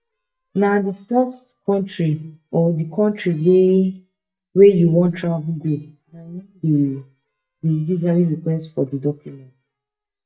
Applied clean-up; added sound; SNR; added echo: neural mask model DeepFilterNet 3.